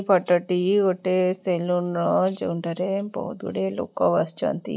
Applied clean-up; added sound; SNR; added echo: none; none; none; none.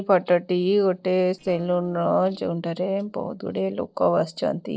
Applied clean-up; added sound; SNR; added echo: neural separator model SepFormer DNS4.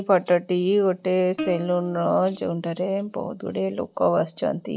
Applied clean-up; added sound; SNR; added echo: none; Plucked string instrument; 16 dB; none.